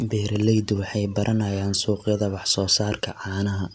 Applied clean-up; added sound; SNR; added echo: none; none; none; none.